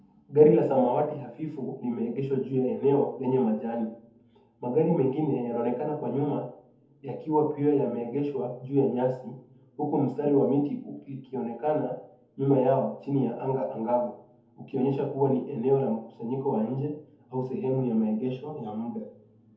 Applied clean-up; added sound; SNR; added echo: none; none; none; reverberation time 0.6 s.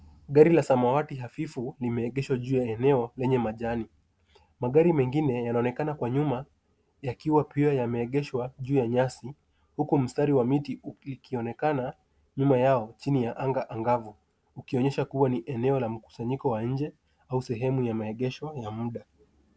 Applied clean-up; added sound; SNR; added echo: none; none; none; none.